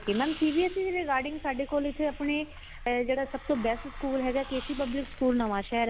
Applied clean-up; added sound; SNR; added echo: none; Hiss; 13 dB; none.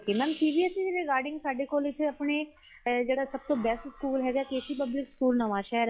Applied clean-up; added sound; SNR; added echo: classical method log-MMSE.